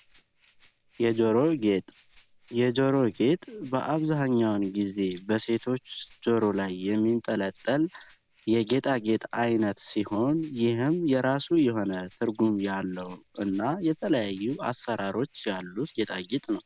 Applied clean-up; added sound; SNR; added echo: none; Rattle (instrument); 19 dB; none.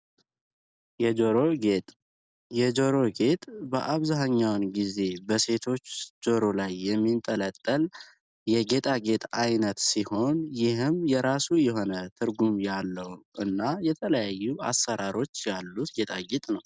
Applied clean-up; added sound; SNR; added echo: none; none; none; none.